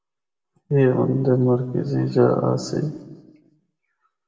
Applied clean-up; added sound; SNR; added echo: none; none; none; reverberation time 0.9 s.